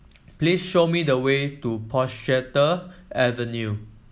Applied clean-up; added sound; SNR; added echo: none; none; none; none.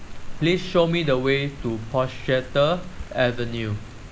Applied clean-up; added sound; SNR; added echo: none; Rain; 10 dB; none.